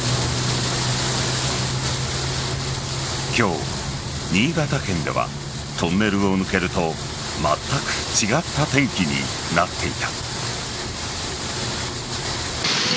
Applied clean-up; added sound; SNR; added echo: none; none; none; none.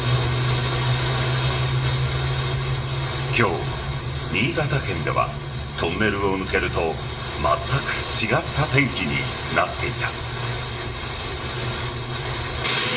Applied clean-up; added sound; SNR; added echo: none; none; none; reverberation time 1.4 s.